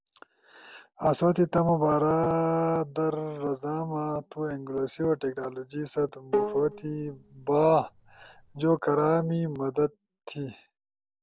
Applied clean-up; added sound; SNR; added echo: neural separator model SepFormer DNS4.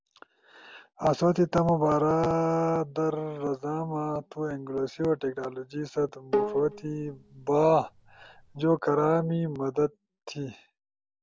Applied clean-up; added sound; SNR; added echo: none; Bowed string instrument; 7 dB; none.